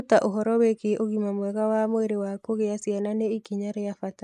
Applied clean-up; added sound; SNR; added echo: neural mask model Resemble Enhance denoiser.